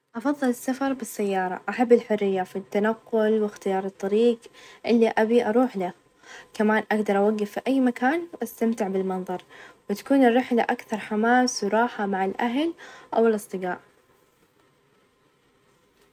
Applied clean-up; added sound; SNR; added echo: none; none; none; none.